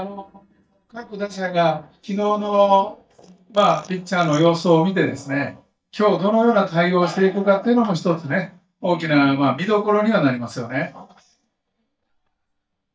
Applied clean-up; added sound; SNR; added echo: neural mask model DeepFilterNet 3.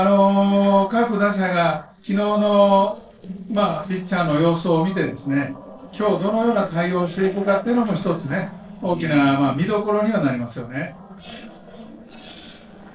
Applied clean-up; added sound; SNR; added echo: neural separator model SepFormer DNS4.